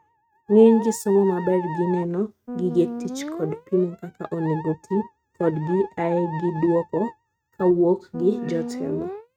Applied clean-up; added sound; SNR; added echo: neural mask model RNNoise.